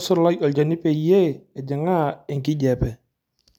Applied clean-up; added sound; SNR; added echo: none; none; none; none.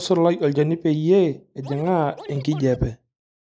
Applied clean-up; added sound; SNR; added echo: neural mask model Resemble Enhance denoiser.